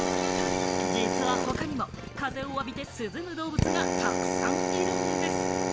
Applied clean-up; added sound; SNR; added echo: none; Drill; -5 dB; none.